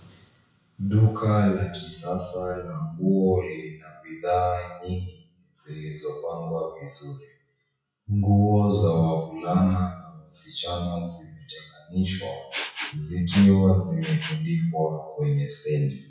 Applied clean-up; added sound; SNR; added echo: classical method WPE with log-MMSE.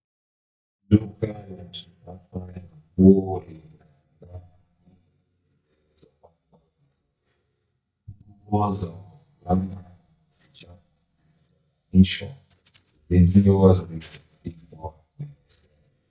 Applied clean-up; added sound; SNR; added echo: neural mask model DeepFilterNet 3.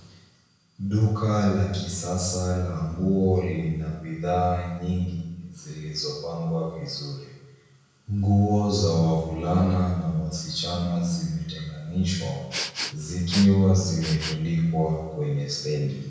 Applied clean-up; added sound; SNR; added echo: none; Respiratory sounds; 10 dB; reverberation time 1.0 s.